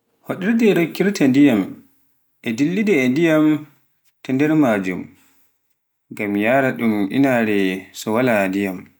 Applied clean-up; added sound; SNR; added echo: none; none; none; none.